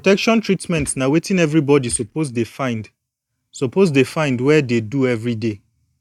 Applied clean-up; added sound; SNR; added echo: neural mask model DeepFilterNet 3.